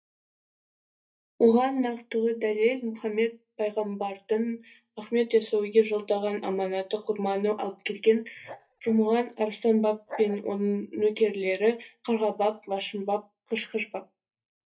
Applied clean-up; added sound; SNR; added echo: neural mask model DeepFilterNet 3.